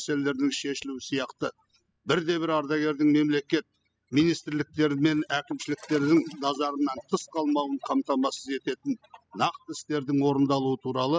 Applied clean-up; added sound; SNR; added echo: classical method spectral subtraction.